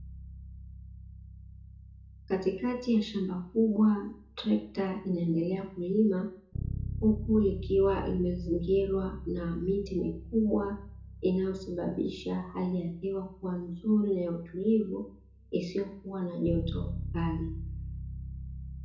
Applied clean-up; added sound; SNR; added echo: none; Bass guitar; 10 dB; reverberation time 0.6 s.